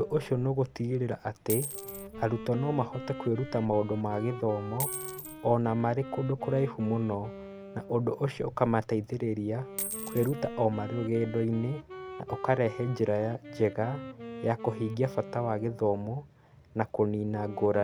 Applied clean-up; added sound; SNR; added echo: none; Coin (dropping) + Wind instrument, woodwind instrument; 12 dB; none.